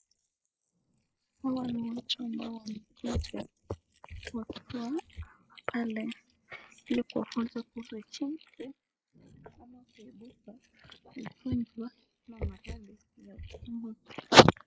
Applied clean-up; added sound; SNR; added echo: neural mask model Resemble Enhance denoiser.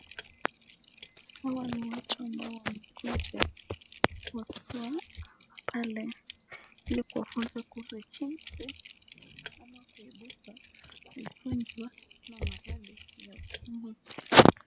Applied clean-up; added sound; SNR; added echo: none; Typing + Alarm; 10 dB; none.